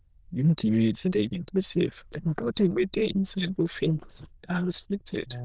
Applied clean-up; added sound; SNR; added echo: neural diffusion model UNIVERSE++.